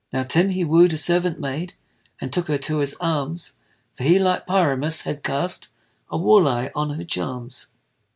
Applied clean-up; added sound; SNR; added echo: none; none; none; none.